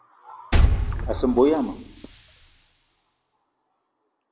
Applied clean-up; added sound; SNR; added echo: none; Liquid; -2 dB; none.